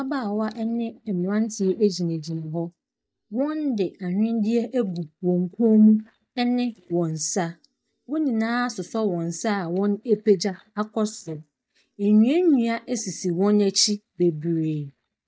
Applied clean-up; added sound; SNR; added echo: neural mask model DeepFilterNet 3.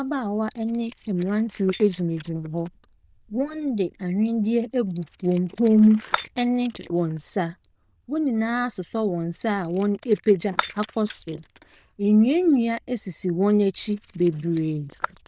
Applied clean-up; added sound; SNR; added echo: neural diffusion model UNIVERSE++.